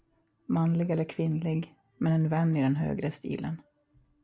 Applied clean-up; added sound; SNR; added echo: none; none; none; none.